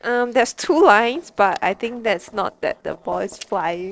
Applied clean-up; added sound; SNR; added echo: neural separator model SepFormer DNS4.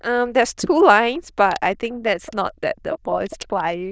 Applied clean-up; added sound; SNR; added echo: neural diffusion model UNIVERSE++.